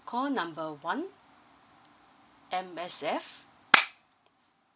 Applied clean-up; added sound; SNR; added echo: none; none; none; none.